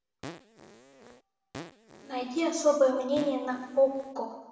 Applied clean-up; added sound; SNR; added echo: none; Fart; 17 dB; reverberation time 1.0 s.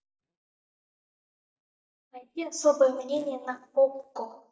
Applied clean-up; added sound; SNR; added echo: neural mask model DeepFilterNet 3.